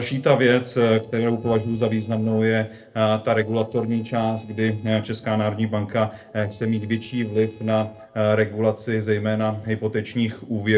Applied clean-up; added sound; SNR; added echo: neural separator model SepFormer DNS4.